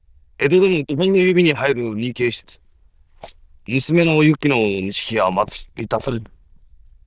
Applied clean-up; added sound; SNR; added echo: neural diffusion model UNIVERSE++.